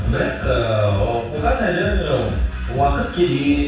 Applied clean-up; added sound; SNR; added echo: none; none; none; reverberation time 0.7 s.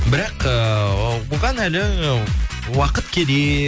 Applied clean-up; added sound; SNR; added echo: none; none; none; none.